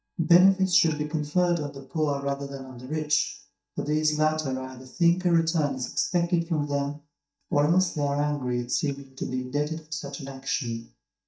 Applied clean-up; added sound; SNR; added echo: neural mask model DeepFilterNet 3.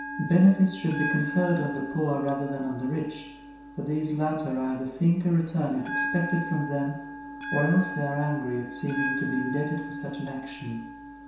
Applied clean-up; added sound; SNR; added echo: none; Bell; 8 dB; reverberation time 0.7 s.